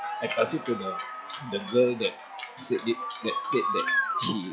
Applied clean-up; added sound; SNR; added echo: classical method log-MMSE.